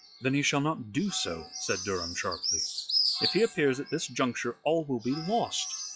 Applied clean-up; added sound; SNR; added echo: classical method log-MMSE.